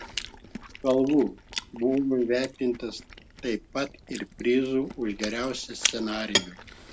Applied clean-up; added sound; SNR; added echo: none; Chewing, mastication; 8 dB; none.